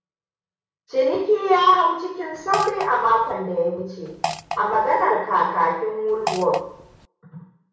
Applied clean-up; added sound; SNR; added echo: none; Fart; 9 dB; reverberation time 0.6 s.